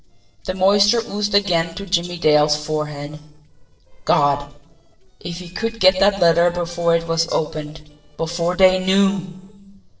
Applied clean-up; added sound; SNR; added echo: neural separator model SepFormer DNS4.